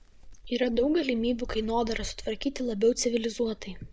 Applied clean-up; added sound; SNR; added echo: none; Wind; 13 dB; none.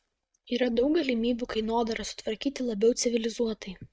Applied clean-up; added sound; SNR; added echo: neural mask model RNNoise.